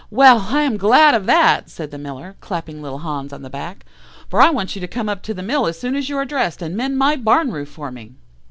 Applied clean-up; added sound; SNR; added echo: none; none; none; none.